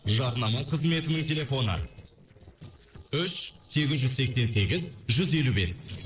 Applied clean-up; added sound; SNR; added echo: neural separator model SepFormer DNS4.